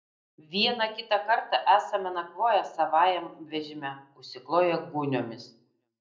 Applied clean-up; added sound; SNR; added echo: none; none; none; reverberation time 0.4 s.